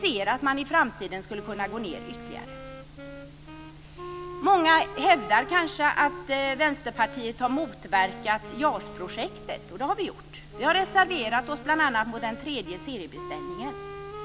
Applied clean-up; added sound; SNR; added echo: none; Wind instrument, woodwind instrument; 15 dB; none.